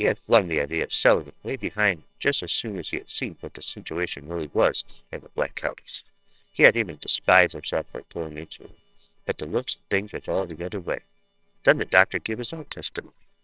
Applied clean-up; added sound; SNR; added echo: neural separator model SepFormer WHAMR!.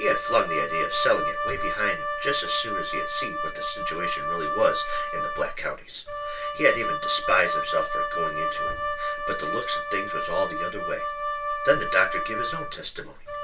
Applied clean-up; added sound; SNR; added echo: none; Wind instrument, woodwind instrument; 0 dB; reverberation time 0.2 s.